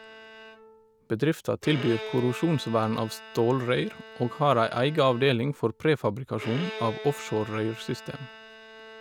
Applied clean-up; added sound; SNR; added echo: none; Bowed string instrument; 15 dB; none.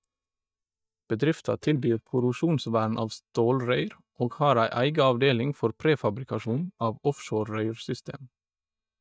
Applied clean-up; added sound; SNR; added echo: neural mask model DeepFilterNet 3.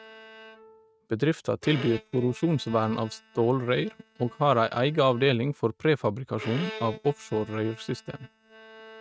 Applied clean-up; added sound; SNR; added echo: neural mask model RNNoise.